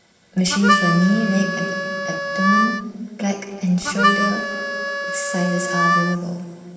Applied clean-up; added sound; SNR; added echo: none; Harmonica; 0 dB; reverberation time 2.6 s.